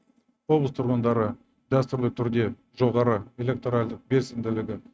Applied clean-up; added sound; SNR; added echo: neural mask model RNNoise.